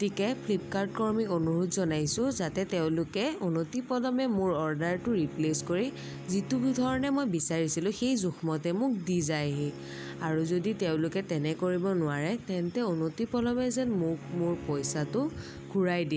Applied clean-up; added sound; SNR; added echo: none; Bowed string instrument + Bowed string instrument; 15 dB; none.